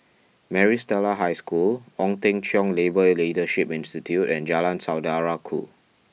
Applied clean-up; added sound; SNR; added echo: none; none; none; none.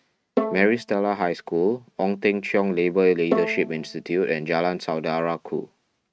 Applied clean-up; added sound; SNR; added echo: neural mask model RNNoise.